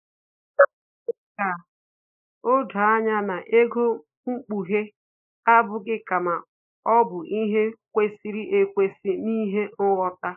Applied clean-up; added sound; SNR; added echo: neural mask model Resemble Enhance denoiser.